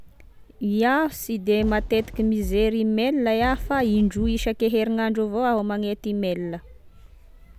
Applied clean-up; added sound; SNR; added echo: none; Fireworks; 10 dB; none.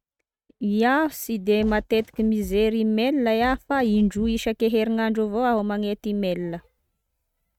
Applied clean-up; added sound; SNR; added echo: neural mask model RNNoise.